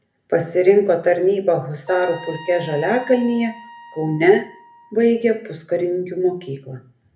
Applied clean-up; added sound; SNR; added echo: none; Trumpet; 19 dB; reverberation time 0.3 s.